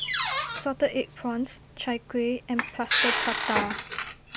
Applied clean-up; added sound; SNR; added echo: none; Microwave oven; -4 dB; none.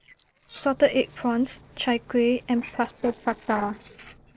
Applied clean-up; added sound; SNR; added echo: neural separator model SepFormer DNS4.